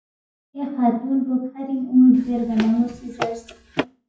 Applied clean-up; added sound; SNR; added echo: classical method WPE with log-MMSE.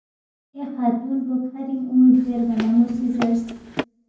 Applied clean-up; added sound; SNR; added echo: none; Run; 12 dB; reverberation time 0.9 s.